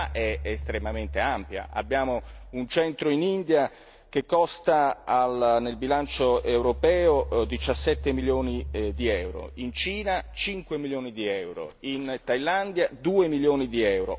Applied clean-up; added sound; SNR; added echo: none; Engine; 13 dB; none.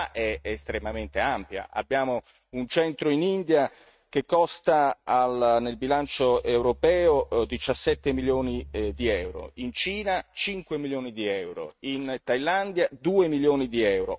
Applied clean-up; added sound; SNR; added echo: neural mask model RNNoise.